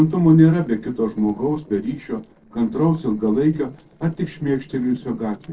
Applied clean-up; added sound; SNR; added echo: neural separator model SepFormer DNS4.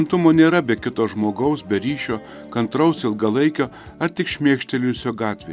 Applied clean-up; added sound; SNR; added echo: none; none; none; none.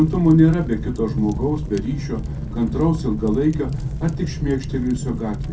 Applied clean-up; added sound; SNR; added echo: none; Fire; 6 dB; reverberation time 0.3 s.